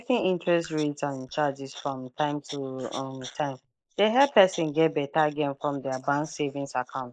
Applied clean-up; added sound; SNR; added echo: neural mask model Resemble Enhance denoiser.